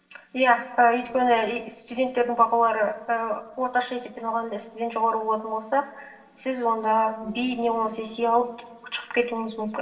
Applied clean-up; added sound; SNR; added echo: neural separator model SepFormer DNS4.